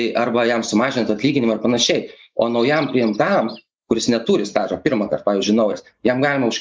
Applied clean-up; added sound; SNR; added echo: neural mask model Resemble Enhance denoiser.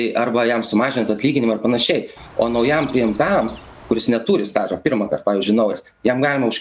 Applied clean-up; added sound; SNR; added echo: none; Chirp, tweet; 19 dB; none.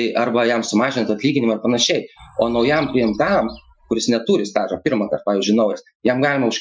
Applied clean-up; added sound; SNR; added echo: classical method Wiener filter.